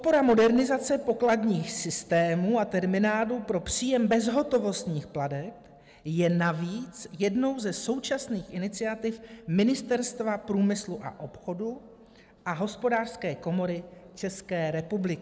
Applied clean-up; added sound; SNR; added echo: none; none; none; none.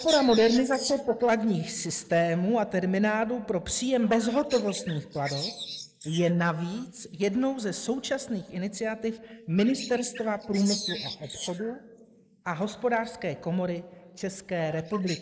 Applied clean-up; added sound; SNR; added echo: neural mask model Resemble Enhance denoiser.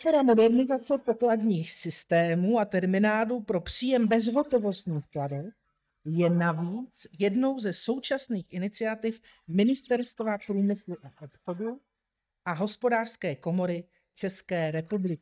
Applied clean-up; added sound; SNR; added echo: neural mask model DeepFilterNet 3.